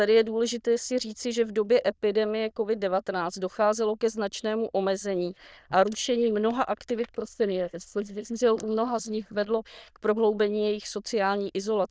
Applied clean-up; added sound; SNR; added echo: neural diffusion model UNIVERSE++.